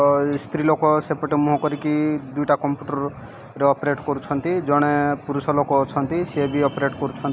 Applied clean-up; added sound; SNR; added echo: none; none; none; none.